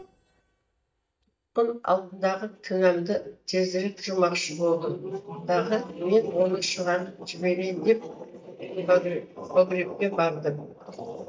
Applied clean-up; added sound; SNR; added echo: neural mask model DeepFilterNet 3.